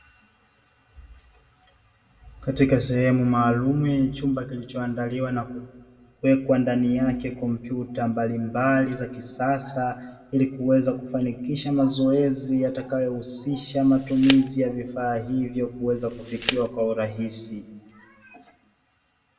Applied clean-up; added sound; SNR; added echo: none; Tick; 9 dB; reverberation time 0.9 s.